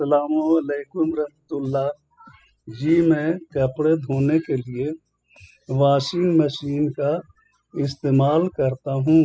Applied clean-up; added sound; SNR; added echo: classical method spectral subtraction.